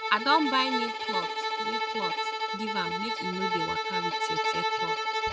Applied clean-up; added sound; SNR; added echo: none; Bowed string instrument; -3 dB; none.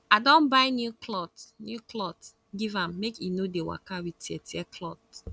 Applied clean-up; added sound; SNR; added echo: none; none; none; none.